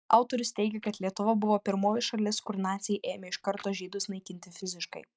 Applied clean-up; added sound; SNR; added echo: neural mask model DeepFilterNet 3.